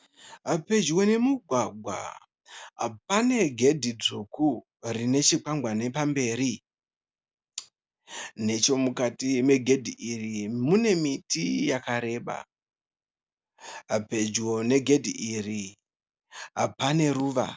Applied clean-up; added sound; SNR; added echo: none; none; none; none.